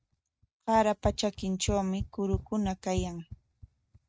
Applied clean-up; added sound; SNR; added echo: neural mask model RNNoise.